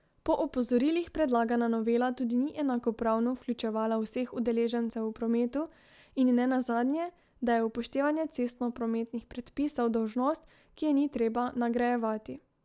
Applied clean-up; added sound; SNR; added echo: none; none; none; none.